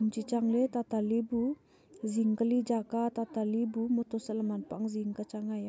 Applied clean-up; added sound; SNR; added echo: none; none; none; none.